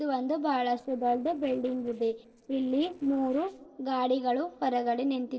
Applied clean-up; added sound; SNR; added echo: neural separator model SepFormer DNS4.